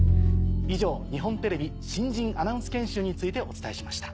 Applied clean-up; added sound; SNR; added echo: none; Bowed string instrument; -2 dB; none.